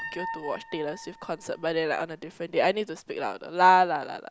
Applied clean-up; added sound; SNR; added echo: none; Piano; 17 dB; none.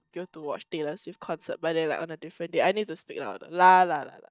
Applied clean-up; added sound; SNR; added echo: neural mask model DeepFilterNet 3.